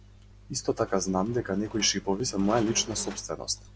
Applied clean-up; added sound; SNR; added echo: none; Squeak; 17 dB; none.